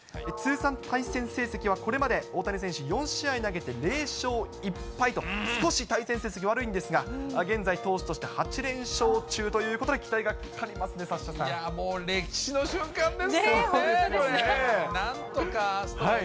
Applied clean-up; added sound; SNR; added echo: none; Wind instrument, woodwind instrument + Sliding door; 13 dB; none.